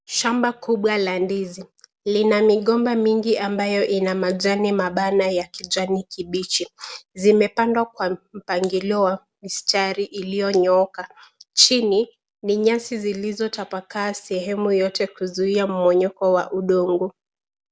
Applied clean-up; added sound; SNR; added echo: none; none; none; none.